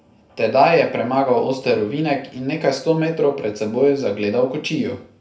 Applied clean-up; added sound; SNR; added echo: none; none; none; reverberation time 0.3 s.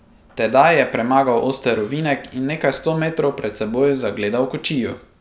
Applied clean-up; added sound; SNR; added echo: none; none; none; none.